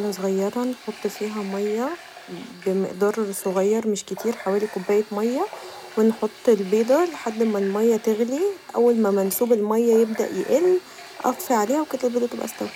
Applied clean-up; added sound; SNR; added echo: none; Water tap, faucet; 19 dB; none.